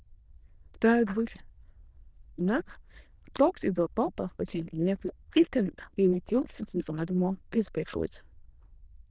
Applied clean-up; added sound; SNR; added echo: neural diffusion model UNIVERSE++.